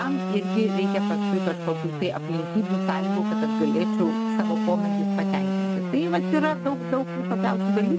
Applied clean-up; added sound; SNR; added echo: neural mask model RNNoise.